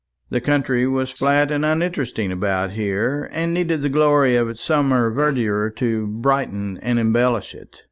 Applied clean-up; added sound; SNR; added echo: neural mask model Resemble Enhance denoiser.